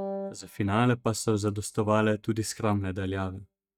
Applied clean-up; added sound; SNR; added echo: neural mask model DeepFilterNet 3.